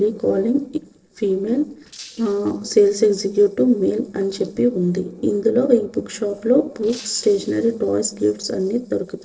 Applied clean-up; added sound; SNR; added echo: neural separator model SepFormer DNS4.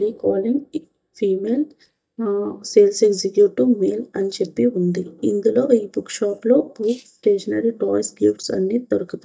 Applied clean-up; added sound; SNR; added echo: neural mask model DeepFilterNet 3.